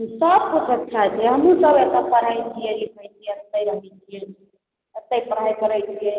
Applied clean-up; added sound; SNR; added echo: none; none; none; none.